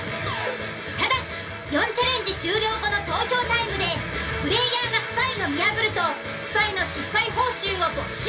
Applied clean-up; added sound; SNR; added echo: none; none; none; reverberation time 0.2 s.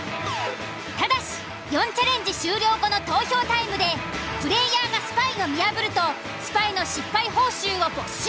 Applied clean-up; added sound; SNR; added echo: none; none; none; none.